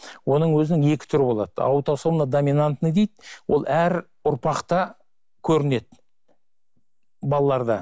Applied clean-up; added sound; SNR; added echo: none; none; none; none.